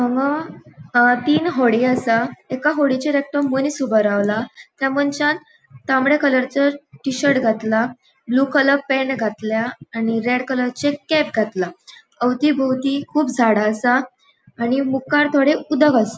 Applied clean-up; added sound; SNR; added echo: none; none; none; none.